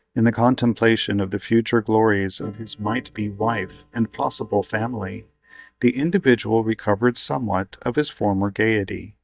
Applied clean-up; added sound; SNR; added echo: neural mask model DeepFilterNet 3.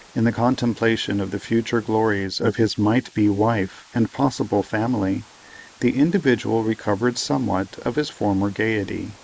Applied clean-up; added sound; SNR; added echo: neural mask model Resemble Enhance denoiser.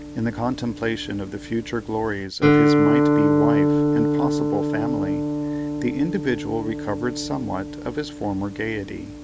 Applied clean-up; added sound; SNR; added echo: none; Guitar; -5 dB; none.